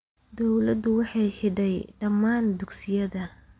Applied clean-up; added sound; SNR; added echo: none; none; none; none.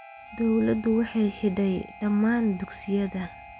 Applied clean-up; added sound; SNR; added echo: none; Harmonica; 19 dB; none.